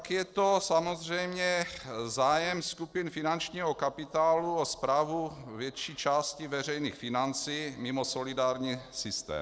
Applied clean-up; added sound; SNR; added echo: neural separator model SepFormer DNS4.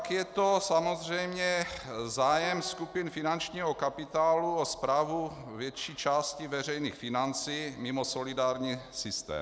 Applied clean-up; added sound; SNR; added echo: none; Piano; 19 dB; none.